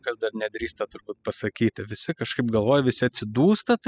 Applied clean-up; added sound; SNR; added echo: classical method spectral subtraction.